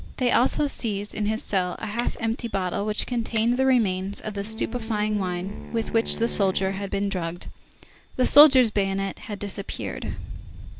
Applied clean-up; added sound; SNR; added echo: none; Shatter + Wind instrument, woodwind instrument; 13 dB; none.